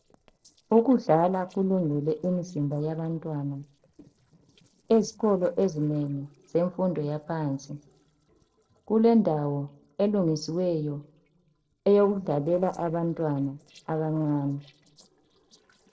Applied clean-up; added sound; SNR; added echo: neural separator model SepFormer DNS4.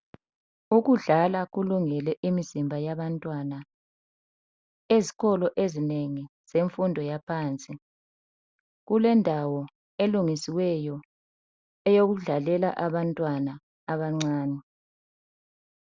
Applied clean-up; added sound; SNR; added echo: none; none; none; none.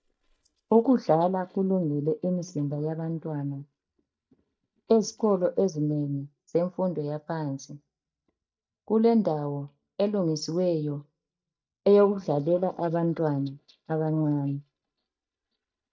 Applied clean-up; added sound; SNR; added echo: neural mask model DeepFilterNet 3.